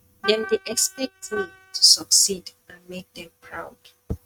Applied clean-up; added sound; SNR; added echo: neural mask model RNNoise.